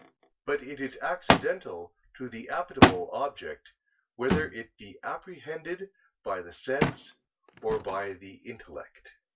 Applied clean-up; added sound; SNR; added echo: none; Thump, thud; -4 dB; reverberation time 0.1 s.